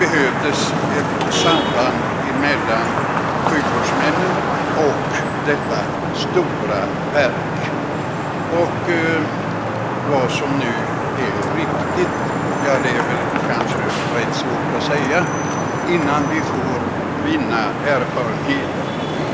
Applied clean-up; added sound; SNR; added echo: none; Traffic noise, roadway noise / Vehicle horn, car horn, honking; -2 dB; none.